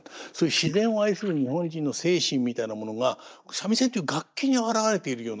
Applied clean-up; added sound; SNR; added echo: neural mask model DeepFilterNet 3.